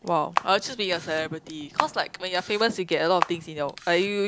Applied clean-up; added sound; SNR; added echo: none; Camera; 8 dB; none.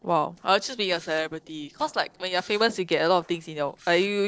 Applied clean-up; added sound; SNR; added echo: neural separator model SepFormer DNS4.